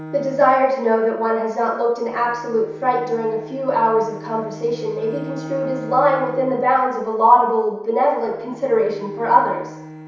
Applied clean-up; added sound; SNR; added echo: none; Bowed string instrument; 17 dB; reverberation time 0.7 s.